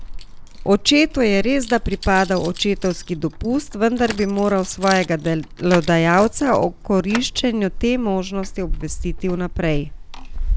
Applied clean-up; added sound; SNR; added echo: none; Keys jangling; 9 dB; none.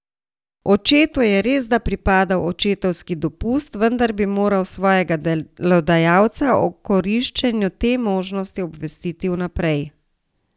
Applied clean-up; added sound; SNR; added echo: none; none; none; none.